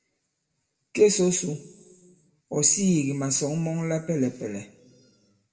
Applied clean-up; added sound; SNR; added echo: none; none; none; reverberation time 1.2 s.